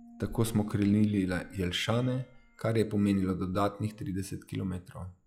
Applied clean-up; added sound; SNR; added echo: classical method log-MMSE.